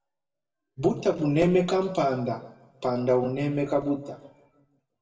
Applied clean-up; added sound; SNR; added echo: none; none; none; reverberation time 0.7 s.